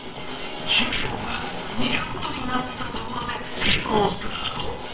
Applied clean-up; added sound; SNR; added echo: neural separator model SepFormer WHAMR!.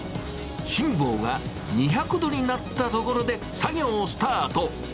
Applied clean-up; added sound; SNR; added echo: none; none; none; none.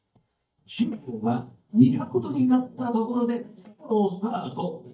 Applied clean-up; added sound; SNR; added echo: neural mask model DeepFilterNet 3.